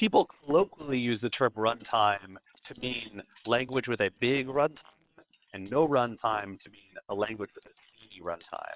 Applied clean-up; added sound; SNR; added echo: neural separator model SepFormer WHAM!.